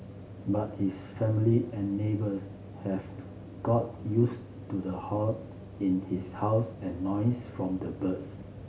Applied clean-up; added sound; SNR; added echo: none; none; none; none.